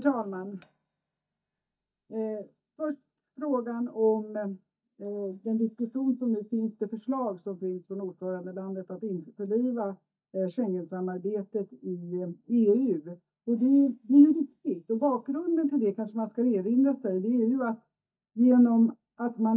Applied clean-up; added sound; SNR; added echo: neural mask model DeepFilterNet 3.